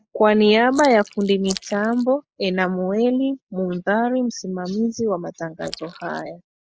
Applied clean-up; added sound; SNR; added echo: neural mask model Resemble Enhance denoiser.